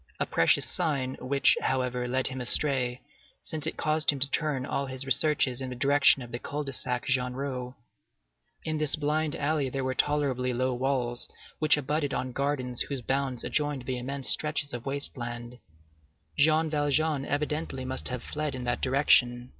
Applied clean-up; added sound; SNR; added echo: none; none; none; none.